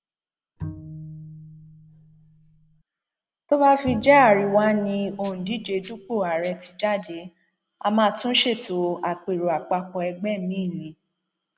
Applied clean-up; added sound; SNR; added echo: none; Rattle (instrument) + Bowed string instrument; 17 dB; none.